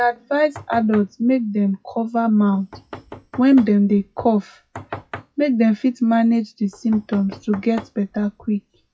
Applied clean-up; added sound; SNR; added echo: classical method WPE with log-MMSE.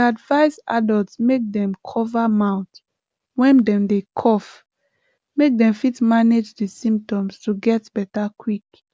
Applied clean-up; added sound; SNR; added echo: none; none; none; none.